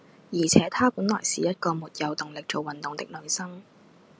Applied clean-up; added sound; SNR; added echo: none; none; none; none.